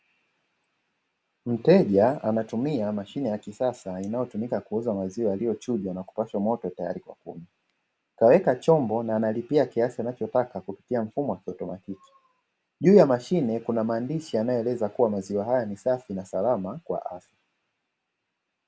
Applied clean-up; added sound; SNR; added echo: none; none; none; none.